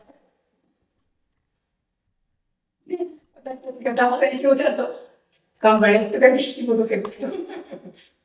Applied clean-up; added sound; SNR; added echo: neural mask model DeepFilterNet 3.